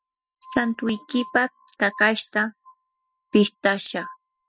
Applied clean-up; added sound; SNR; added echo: classical method spectral subtraction.